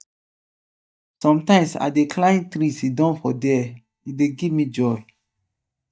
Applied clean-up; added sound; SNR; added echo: neural mask model DeepFilterNet 3.